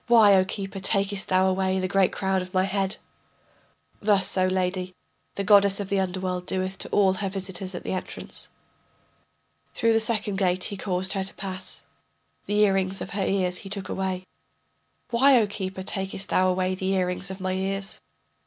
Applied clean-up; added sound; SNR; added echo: none; none; none; none.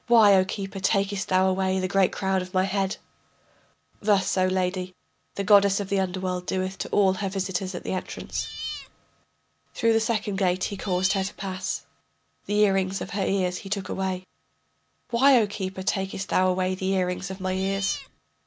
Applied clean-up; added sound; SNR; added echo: none; Cat; 11 dB; none.